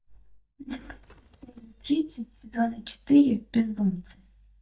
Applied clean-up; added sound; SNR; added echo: neural mask model DeepFilterNet 3.